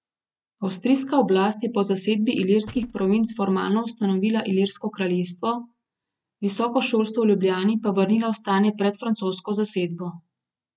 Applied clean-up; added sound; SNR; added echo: neural mask model RNNoise.